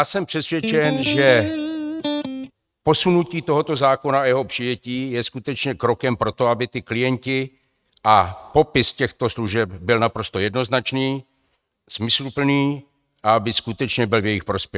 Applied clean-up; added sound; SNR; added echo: neural mask model RNNoise.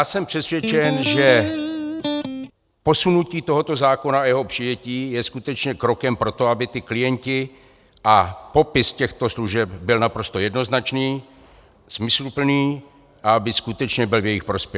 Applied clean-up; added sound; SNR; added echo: none; Electric guitar; 3 dB; none.